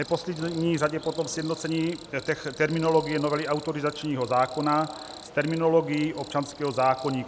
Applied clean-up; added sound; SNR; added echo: none; Cricket; 19 dB; none.